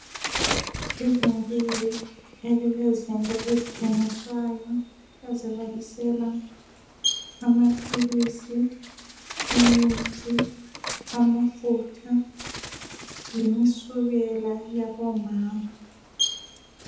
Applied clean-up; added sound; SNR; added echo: none; Bird; 8 dB; reverberation time 0.7 s.